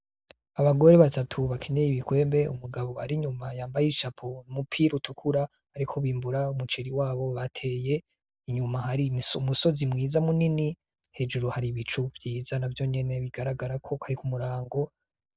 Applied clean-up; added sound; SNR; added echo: none; none; none; none.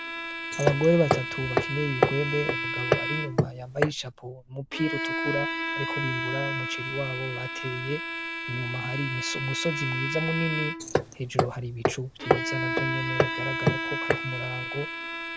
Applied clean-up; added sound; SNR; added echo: none; Bowed string instrument + Hammer; -2 dB; none.